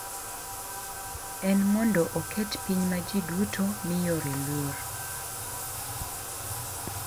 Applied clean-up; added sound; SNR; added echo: none; Bathtub (filling or washing); 6 dB; none.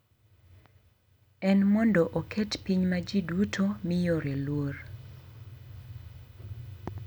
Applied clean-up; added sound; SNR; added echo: none; none; none; none.